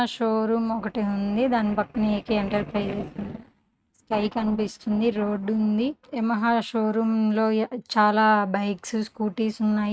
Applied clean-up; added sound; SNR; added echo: neural mask model RNNoise.